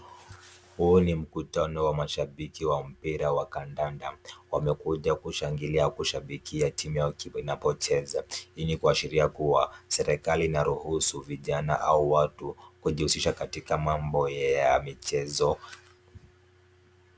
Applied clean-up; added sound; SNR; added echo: none; none; none; none.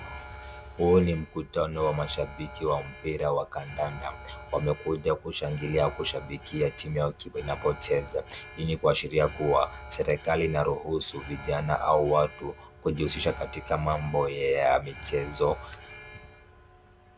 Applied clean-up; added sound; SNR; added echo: none; Alarm; 15 dB; none.